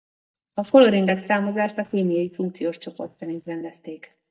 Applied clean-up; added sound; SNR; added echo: neural mask model DeepFilterNet 3.